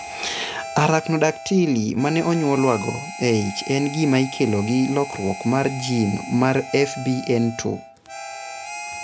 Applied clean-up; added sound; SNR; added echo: none; Harmonica; 12 dB; none.